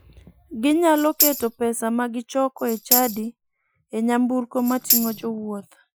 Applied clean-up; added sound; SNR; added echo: classical method Wiener filter.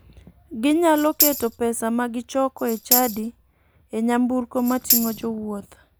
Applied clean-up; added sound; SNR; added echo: none; Tambourine; 2 dB; none.